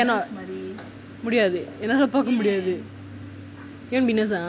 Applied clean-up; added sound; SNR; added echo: none; none; none; none.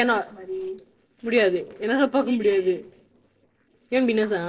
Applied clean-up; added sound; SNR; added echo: neural separator model SepFormer DNS4.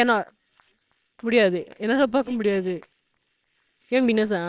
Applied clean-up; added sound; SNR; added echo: neural separator model SepFormer WHAMR!.